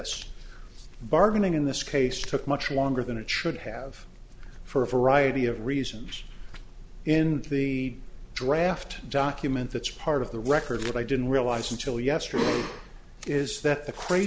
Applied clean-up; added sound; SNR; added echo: none; none; none; none.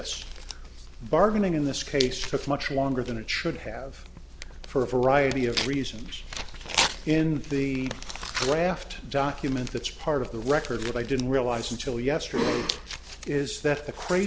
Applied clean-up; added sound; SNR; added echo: none; Tearing; 10 dB; none.